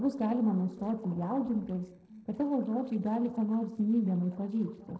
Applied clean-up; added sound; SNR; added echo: neural separator model SepFormer DNS4.